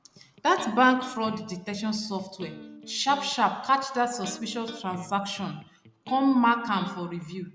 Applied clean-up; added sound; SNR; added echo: none; Electric guitar; 18 dB; none.